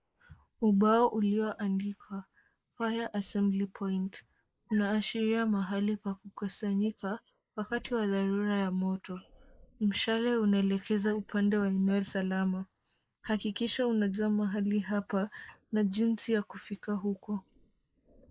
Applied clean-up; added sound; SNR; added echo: neural mask model Resemble Enhance denoiser.